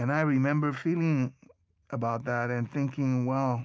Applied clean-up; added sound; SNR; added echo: none; none; none; none.